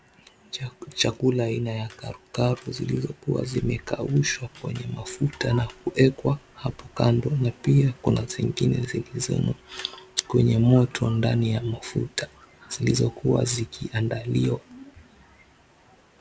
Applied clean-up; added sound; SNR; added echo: none; none; none; none.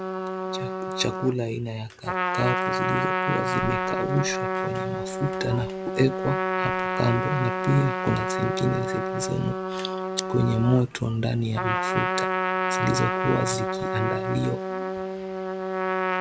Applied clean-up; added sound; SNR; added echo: none; Trumpet; 0 dB; none.